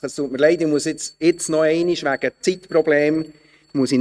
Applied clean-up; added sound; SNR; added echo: neural mask model RNNoise.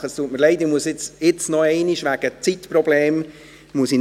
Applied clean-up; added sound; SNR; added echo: none; none; none; none.